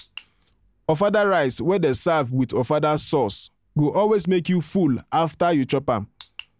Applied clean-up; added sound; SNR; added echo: none; none; none; none.